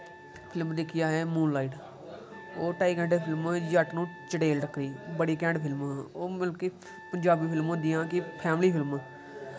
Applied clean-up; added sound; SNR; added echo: none; Wind instrument, woodwind instrument; 20 dB; none.